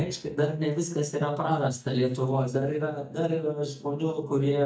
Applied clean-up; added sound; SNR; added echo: neural mask model DeepFilterNet 3.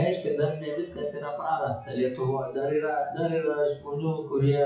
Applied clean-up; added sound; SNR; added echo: classical method WPE with log-MMSE.